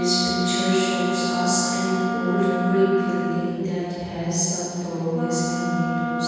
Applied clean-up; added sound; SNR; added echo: none; Wind instrument, woodwind instrument; 4 dB; reverberation time 2.1 s.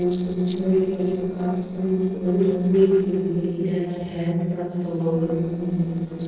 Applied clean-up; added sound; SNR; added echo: neural separator model SepFormer DNS4.